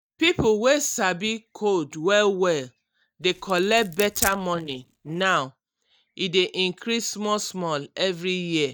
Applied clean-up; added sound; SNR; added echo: neural mask model DeepFilterNet 3.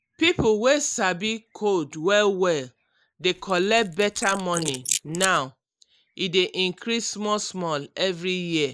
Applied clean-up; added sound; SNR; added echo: neural mask model Resemble Enhance denoiser.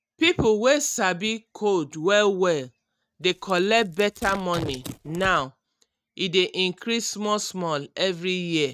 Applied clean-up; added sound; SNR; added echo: neural mask model RNNoise.